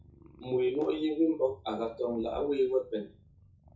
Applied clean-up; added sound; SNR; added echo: classical method WPE with log-MMSE.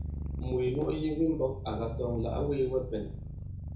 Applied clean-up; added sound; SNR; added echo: none; Purr; 6 dB; reverberation time 0.7 s.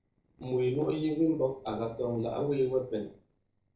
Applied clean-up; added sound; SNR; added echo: neural separator model SepFormer DNS4.